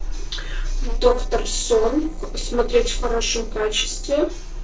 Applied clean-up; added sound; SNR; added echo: neural separator model SepFormer DNS4.